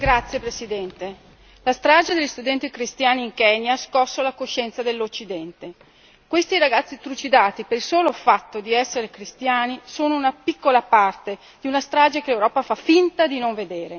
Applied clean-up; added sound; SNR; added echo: none; none; none; none.